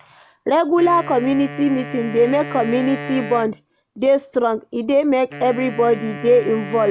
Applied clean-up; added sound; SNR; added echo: none; Wind instrument, woodwind instrument; 14 dB; none.